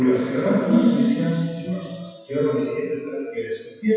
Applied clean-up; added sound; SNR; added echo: classical method WPE with log-MMSE.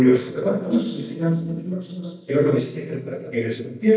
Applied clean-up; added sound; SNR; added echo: neural mask model DeepFilterNet 3.